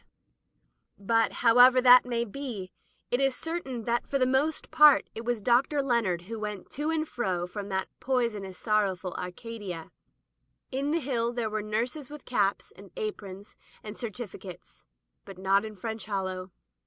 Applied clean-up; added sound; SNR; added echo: none; none; none; none.